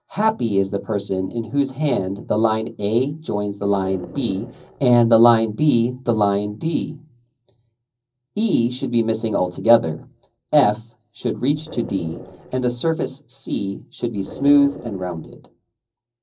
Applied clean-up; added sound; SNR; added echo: neural separator model SepFormer DNS4.